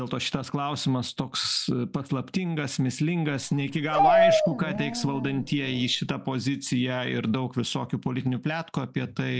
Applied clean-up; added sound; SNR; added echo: none; Dog; -2 dB; none.